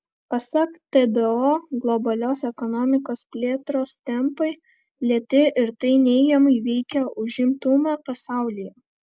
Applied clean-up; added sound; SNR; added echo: none; none; none; none.